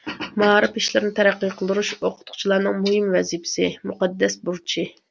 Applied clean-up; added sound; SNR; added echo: none; none; none; none.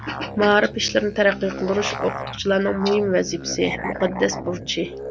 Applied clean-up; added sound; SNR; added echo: none; Musical instrument; 10 dB; none.